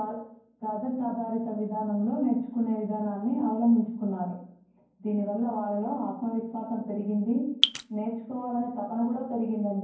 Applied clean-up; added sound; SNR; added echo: none; Drip; -2 dB; reverberation time 0.9 s.